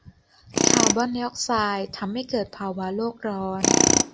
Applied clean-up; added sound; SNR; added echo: none; Tools; -2 dB; none.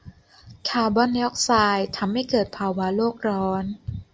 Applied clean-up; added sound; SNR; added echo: none; none; none; none.